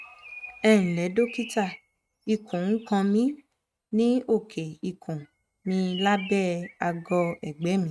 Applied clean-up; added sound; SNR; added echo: neural mask model RNNoise.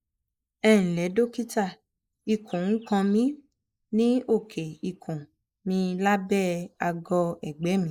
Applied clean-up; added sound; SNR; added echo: neural mask model Resemble Enhance denoiser.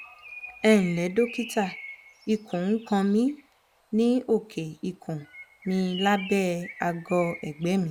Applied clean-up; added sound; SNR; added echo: none; Bird; 17 dB; none.